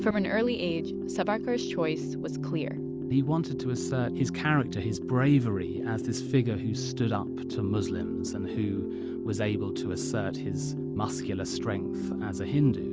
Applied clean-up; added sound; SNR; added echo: none; none; none; none.